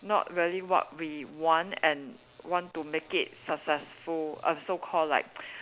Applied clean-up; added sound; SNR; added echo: none; none; none; none.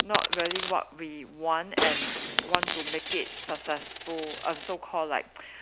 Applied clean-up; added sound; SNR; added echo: none; Shatter + Coin (dropping); 1 dB; none.